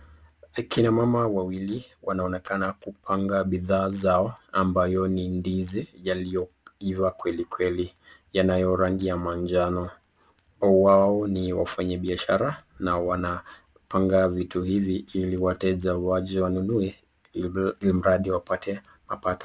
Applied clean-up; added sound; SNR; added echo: none; none; none; none.